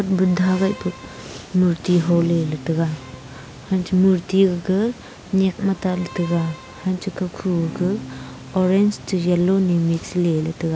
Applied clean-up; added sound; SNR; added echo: none; Bowed string instrument; 17 dB; none.